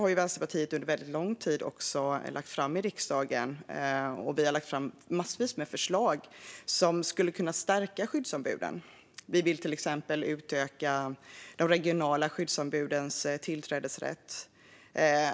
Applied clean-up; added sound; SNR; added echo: none; none; none; none.